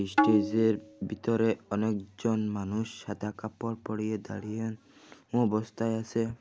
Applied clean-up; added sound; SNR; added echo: none; Tabla; 1 dB; none.